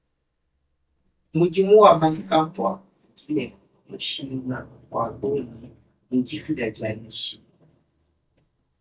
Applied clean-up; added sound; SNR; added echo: neural mask model DeepFilterNet 3.